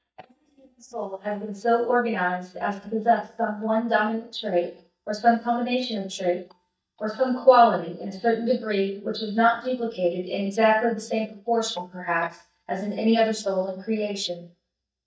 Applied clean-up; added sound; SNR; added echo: neural mask model DeepFilterNet 3.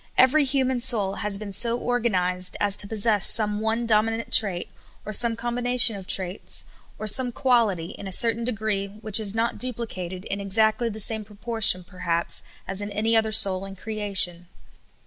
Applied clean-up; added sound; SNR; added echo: none; none; none; none.